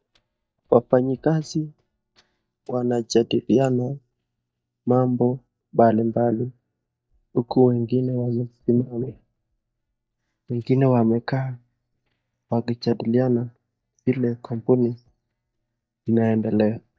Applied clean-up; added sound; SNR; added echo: neural mask model DeepFilterNet 3.